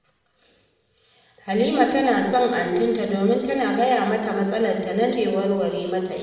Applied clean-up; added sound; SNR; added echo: none; none; none; reverberation time 1.1 s.